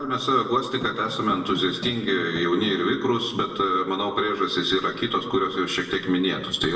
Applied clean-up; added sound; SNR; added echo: none; Drum; 14 dB; reverberation time 1.0 s.